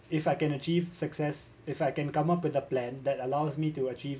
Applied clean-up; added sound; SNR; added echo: none; none; none; none.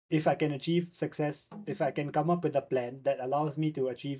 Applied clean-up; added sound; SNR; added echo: neural mask model DeepFilterNet 3.